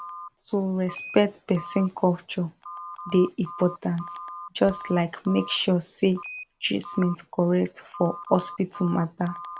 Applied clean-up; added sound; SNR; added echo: none; Telephone; 15 dB; none.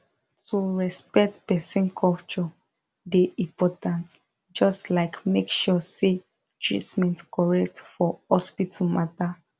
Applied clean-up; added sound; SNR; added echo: none; none; none; none.